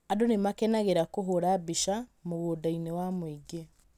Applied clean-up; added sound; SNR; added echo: none; none; none; none.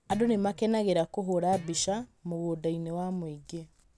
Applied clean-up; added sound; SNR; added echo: none; Guitar; 19 dB; none.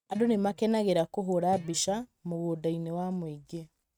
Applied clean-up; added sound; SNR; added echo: neural mask model RNNoise.